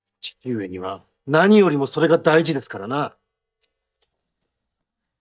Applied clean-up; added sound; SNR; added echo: neural mask model DeepFilterNet 3.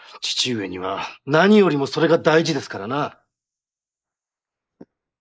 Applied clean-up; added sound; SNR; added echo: neural mask model Resemble Enhance denoiser.